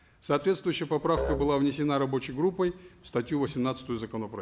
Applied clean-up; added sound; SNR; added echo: none; Musical instrument; 10 dB; none.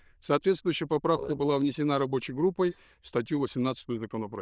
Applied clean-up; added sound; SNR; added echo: neural diffusion model UNIVERSE++.